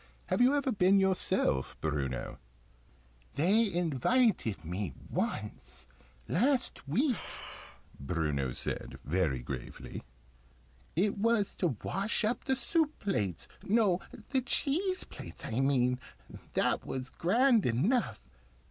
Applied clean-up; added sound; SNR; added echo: none; Breathing; 15 dB; none.